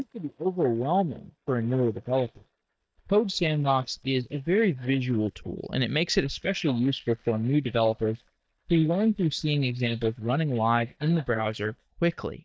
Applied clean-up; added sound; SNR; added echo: neural mask model DeepFilterNet 3.